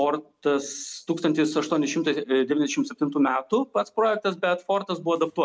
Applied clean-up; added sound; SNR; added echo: none; none; none; none.